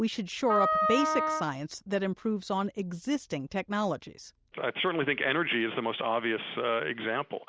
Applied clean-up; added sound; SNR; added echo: none; Wind instrument, woodwind instrument; -1 dB; none.